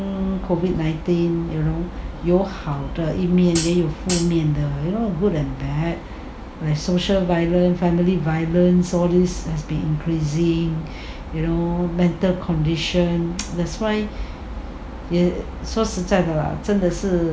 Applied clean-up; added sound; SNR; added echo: none; Hi-hat; 9 dB; none.